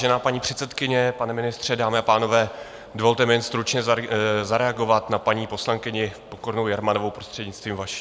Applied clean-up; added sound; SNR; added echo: none; none; none; none.